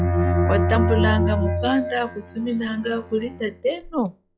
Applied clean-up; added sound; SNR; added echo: classical method log-MMSE.